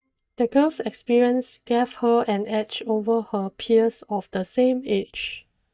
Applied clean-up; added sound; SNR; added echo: neural mask model DeepFilterNet 3.